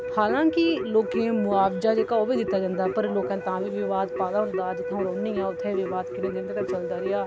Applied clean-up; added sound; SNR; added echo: none; Keyboard (musical); 5 dB; none.